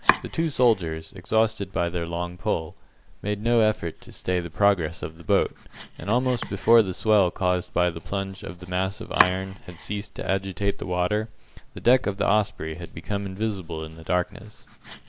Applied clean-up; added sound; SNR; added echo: none; Domestic sounds, home sounds; 11 dB; none.